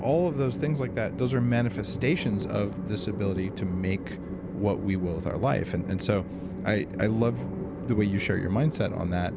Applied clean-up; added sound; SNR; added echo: none; Train; 7 dB; none.